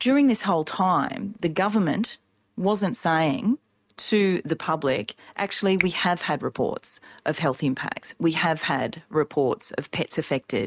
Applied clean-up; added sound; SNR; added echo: neural mask model RNNoise.